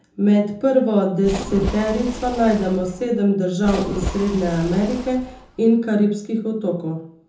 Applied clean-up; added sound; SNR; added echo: none; Splash, splatter; 10 dB; reverberation time 0.5 s.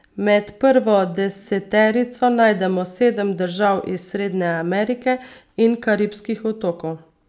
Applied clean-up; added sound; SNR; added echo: none; none; none; none.